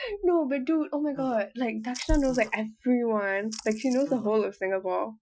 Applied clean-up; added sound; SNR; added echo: classical method Wiener filter.